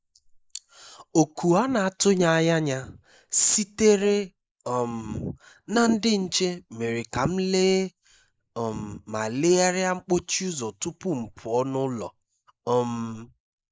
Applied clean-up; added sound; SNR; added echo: neural mask model Resemble Enhance denoiser.